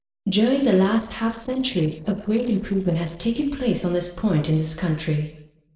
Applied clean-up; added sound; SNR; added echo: neural separator model SepFormer DNS4.